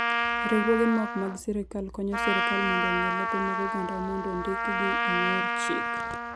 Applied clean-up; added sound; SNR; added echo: none; Trumpet; -2 dB; none.